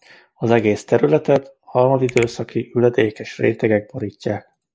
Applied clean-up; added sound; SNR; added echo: neural mask model Resemble Enhance denoiser.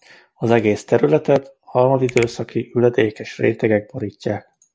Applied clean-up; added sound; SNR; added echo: none; Finger snapping; 17 dB; none.